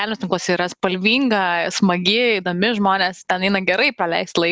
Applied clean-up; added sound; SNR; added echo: none; none; none; none.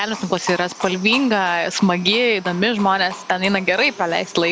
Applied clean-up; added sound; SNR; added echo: none; Livestock, farm animals, working animals; 16 dB; none.